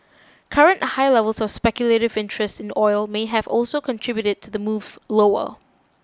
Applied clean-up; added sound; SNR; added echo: none; none; none; none.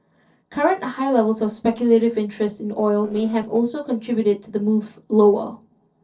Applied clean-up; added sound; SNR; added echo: neural separator model SepFormer DNS4.